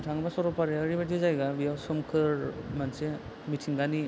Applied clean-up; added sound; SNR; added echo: none; none; none; none.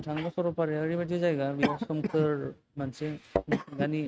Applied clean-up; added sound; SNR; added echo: neural mask model RNNoise.